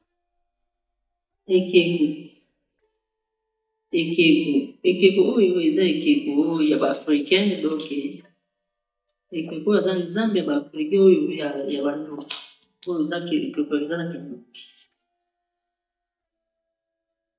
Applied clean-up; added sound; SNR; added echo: neural mask model DeepFilterNet 3.